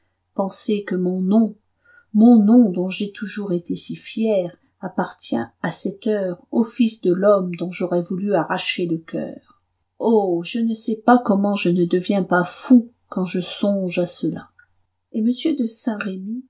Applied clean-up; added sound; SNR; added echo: none; none; none; none.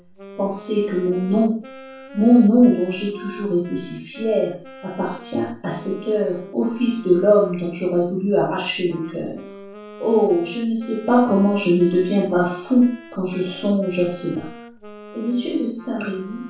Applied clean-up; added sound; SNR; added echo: none; Wind instrument, woodwind instrument; 20 dB; reverberation time 0.4 s.